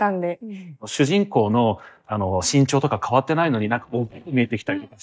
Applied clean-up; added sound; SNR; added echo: neural mask model DeepFilterNet 3.